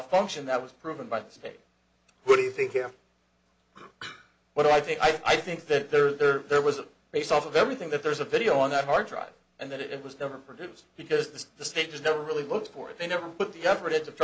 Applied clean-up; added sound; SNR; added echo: none; none; none; none.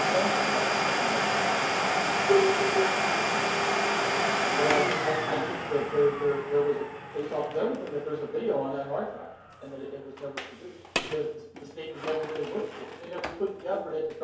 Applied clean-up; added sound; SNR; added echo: none; Domestic sounds, home sounds; -1 dB; reverberation time 2.4 s.